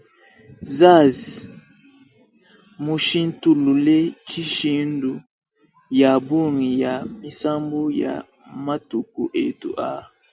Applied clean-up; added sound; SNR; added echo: none; none; none; none.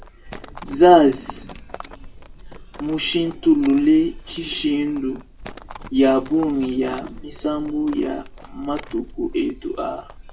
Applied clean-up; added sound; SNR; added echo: none; Livestock, farm animals, working animals; 16 dB; reverberation time 0.2 s.